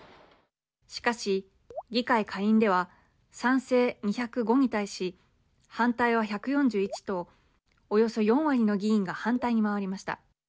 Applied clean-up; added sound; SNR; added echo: none; Raindrop / Drip; 16 dB; none.